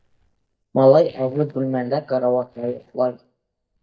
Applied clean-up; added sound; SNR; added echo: neural mask model DeepFilterNet 3.